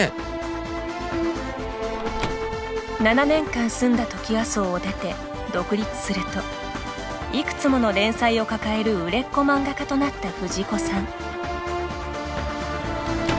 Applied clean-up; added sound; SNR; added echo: none; Microwave oven; 18 dB; none.